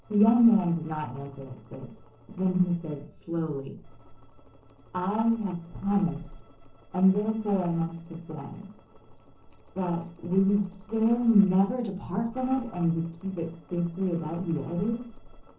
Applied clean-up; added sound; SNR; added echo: neural separator model SepFormer DNS4.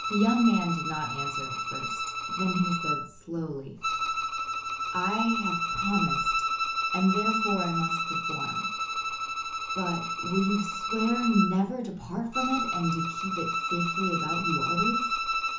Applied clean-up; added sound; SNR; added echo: none; Bowed string instrument; 0 dB; reverberation time 0.8 s.